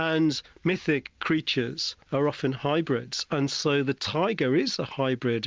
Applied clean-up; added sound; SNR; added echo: none; none; none; none.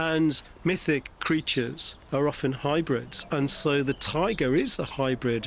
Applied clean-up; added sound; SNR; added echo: none; Bird vocalization, bird call, bird song; 12 dB; none.